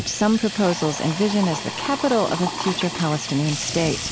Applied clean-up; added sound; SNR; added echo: none; Sink (filling or washing) / Water tap, faucet; 8 dB; none.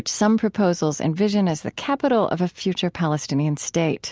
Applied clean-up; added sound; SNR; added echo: none; none; none; none.